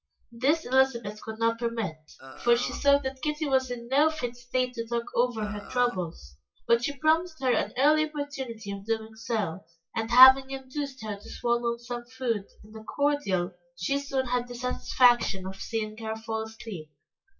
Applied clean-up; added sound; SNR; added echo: classical method WPE with log-MMSE.